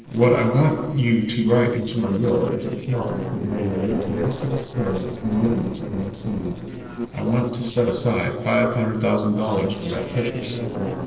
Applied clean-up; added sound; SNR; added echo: neural separator model SepFormer DNS4.